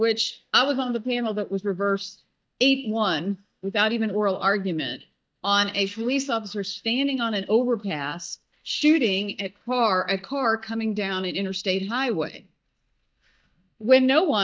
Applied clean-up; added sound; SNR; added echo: neural mask model DeepFilterNet 3.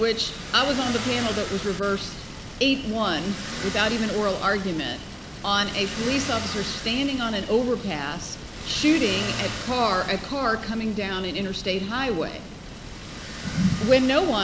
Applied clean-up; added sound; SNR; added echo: none; Motor vehicle (road); 11 dB; none.